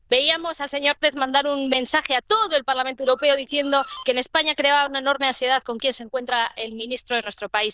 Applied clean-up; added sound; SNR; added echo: neural diffusion model UNIVERSE++.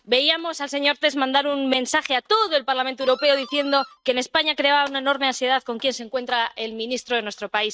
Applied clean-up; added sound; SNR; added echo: neural mask model RNNoise.